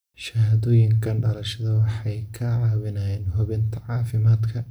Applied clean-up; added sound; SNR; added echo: none; none; none; none.